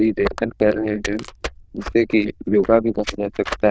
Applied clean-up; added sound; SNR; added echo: neural diffusion model UNIVERSE++.